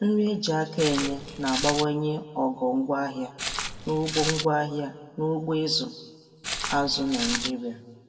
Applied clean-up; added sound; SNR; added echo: none; Walk, footsteps; 4 dB; reverberation time 1.2 s.